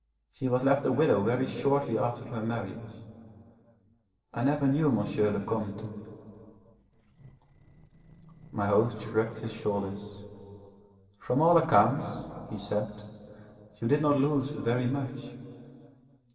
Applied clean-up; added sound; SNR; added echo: neural separator model SepFormer DNS4.